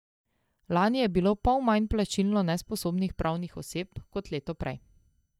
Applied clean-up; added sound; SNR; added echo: neural mask model DeepFilterNet 3.